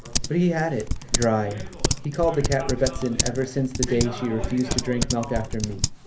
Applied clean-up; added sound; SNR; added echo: none; Typing; 2 dB; reverberation time 0.3 s.